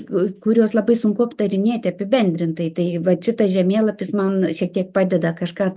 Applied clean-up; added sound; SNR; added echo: none; none; none; none.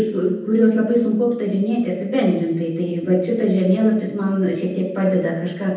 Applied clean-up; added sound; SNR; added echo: none; none; none; reverberation time 0.8 s.